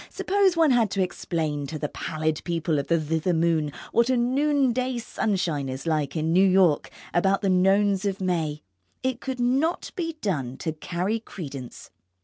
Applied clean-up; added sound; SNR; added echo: none; none; none; none.